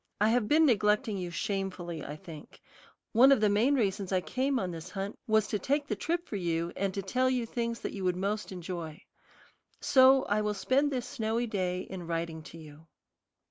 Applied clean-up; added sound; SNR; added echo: none; none; none; none.